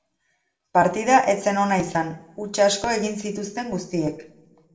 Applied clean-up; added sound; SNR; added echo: none; none; none; reverberation time 0.5 s.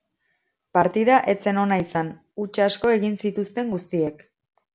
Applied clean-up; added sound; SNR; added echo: none; none; none; none.